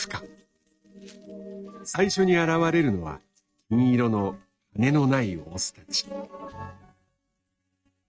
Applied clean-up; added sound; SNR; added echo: neural mask model RNNoise.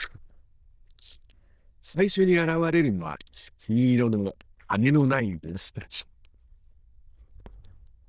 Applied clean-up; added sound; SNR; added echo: neural diffusion model UNIVERSE++.